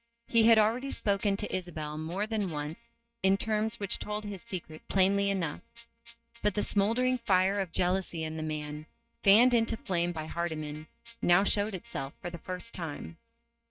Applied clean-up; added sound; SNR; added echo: neural mask model RNNoise.